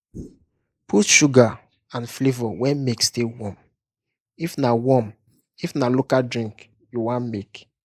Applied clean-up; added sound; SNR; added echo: neural mask model Resemble Enhance denoiser.